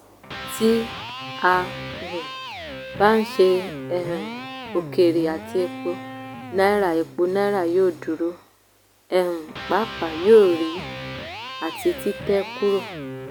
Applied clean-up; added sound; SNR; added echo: none; Electric guitar; 12 dB; none.